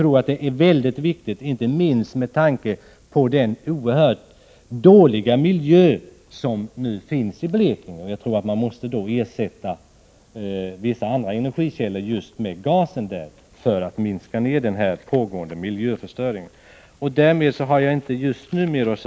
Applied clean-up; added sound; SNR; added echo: none; none; none; none.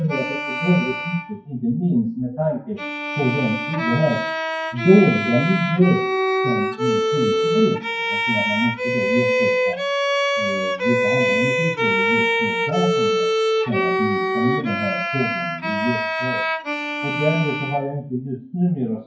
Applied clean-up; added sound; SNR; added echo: classical method WPE with log-MMSE.